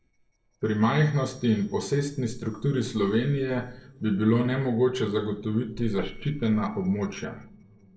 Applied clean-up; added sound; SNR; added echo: neural separator model SepFormer DNS4.